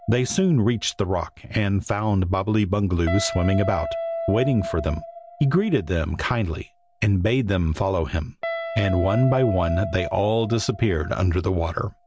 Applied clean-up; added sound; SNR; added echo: none; Guitar; 11 dB; none.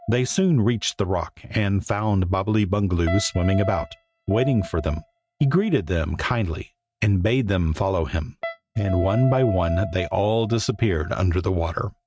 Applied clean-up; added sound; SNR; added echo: neural mask model RNNoise.